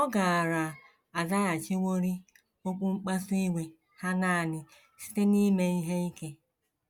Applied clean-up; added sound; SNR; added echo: none; none; none; none.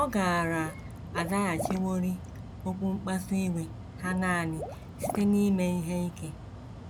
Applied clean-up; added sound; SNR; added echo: none; Water / Liquid + Mechanical fan; 9 dB; none.